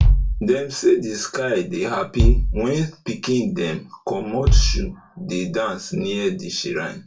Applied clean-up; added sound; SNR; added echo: none; Bass drum; -2 dB; reverberation time 0.2 s.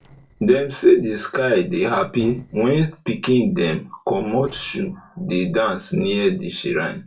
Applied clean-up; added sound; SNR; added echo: neural separator model SepFormer DNS4.